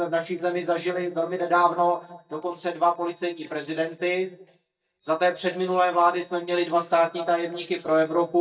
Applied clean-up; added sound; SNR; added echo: neural mask model DeepFilterNet 3.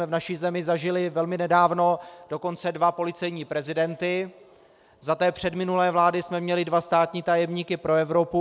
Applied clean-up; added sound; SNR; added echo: none; none; none; none.